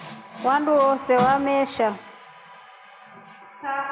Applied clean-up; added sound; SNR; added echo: none; Water tap, faucet; 14 dB; none.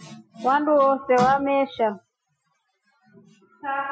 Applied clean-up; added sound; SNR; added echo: classical method Wiener filter.